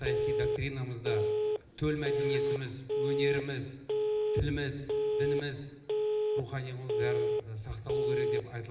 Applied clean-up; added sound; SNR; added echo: none; Telephone; -4 dB; none.